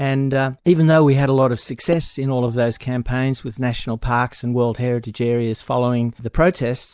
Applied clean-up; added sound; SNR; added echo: neural mask model DeepFilterNet 3.